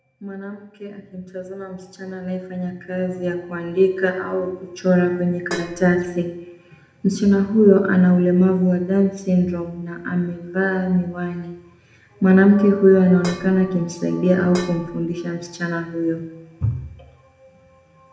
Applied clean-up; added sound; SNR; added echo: none; Dishes, pots, and pans; 15 dB; reverberation time 0.7 s.